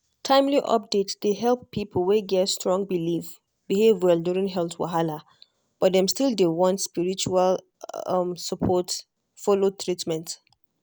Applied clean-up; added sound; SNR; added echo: none; none; none; none.